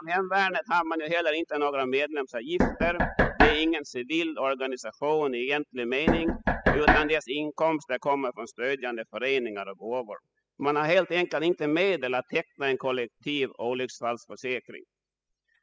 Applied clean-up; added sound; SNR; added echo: classical method spectral subtraction.